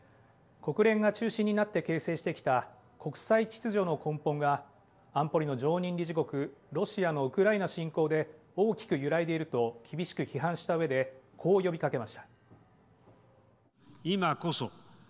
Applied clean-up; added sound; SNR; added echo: none; none; none; none.